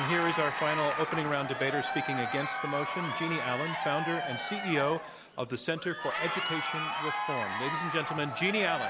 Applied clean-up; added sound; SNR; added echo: none; Crowd; 2 dB; none.